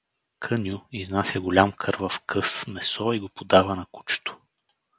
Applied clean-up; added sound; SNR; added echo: none; none; none; none.